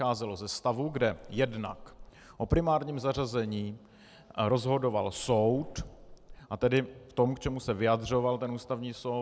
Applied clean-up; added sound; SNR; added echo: none; Water / Splash, splatter; 19 dB; none.